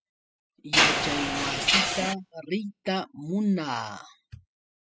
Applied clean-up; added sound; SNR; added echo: classical method spectral subtraction.